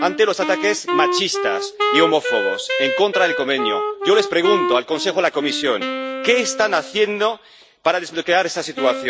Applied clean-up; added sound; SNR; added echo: none; Wind instrument, woodwind instrument; 4 dB; none.